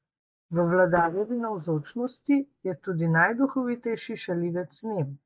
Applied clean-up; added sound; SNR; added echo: neural mask model DeepFilterNet 3.